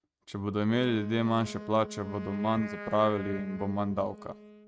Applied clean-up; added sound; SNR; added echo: neural mask model RNNoise.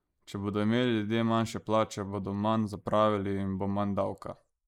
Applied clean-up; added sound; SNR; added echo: neural mask model Resemble Enhance denoiser.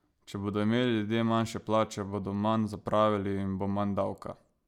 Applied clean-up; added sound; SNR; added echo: none; none; none; none.